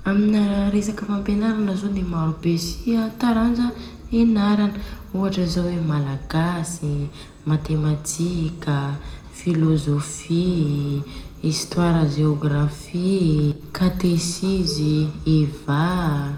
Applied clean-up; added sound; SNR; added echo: none; none; none; reverberation time 0.7 s.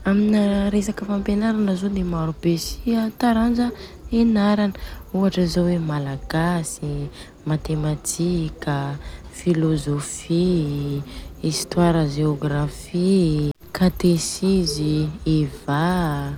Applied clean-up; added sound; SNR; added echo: none; none; none; none.